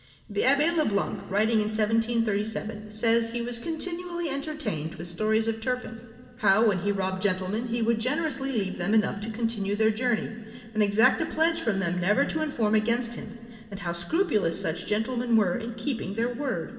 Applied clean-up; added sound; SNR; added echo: none; none; none; reverberation time 2.1 s.